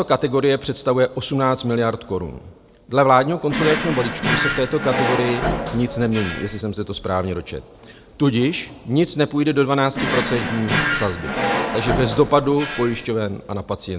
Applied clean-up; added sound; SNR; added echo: none; Drawer open or close; 3 dB; none.